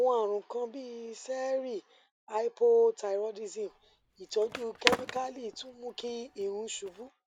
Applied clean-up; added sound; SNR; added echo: none; Skateboard; 5 dB; none.